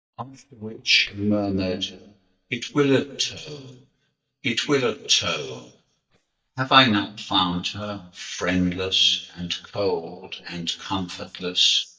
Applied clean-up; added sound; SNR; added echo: neural mask model DeepFilterNet 3.